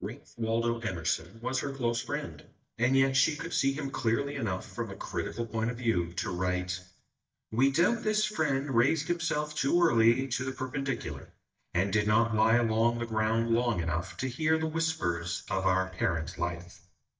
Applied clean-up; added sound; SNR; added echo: neural mask model DeepFilterNet 3.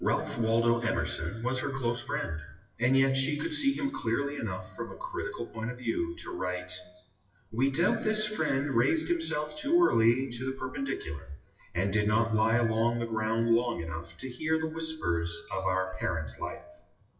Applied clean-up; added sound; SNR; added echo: classical method WPE with log-MMSE.